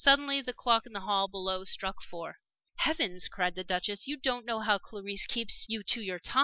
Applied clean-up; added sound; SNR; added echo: classical method spectral subtraction.